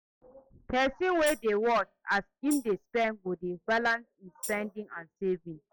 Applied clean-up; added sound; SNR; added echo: classical method log-MMSE.